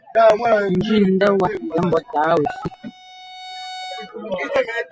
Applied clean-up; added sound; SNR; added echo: none; Bowed string instrument; 19 dB; none.